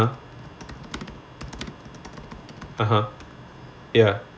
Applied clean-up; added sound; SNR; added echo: none; none; none; none.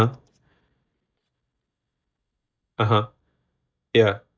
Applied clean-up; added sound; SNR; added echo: neural mask model DeepFilterNet 3.